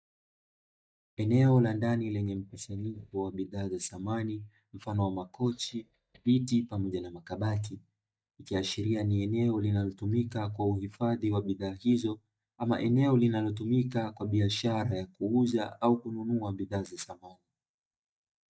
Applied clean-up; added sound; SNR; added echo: neural mask model DeepFilterNet 3.